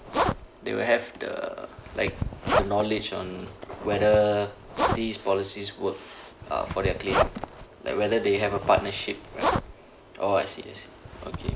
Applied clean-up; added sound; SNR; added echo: none; Zipper (clothing); 4 dB; none.